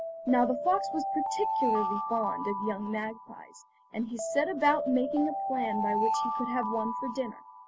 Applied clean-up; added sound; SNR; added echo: none; Alarm; 2 dB; none.